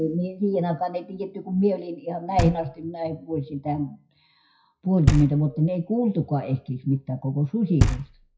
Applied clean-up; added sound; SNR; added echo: classical method WPE with log-MMSE.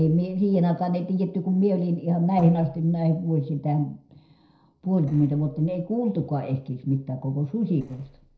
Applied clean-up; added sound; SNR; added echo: neural separator model SepFormer DNS4.